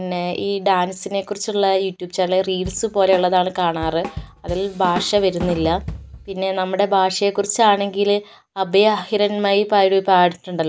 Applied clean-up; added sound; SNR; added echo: none; Drum / Drum kit; 12 dB; none.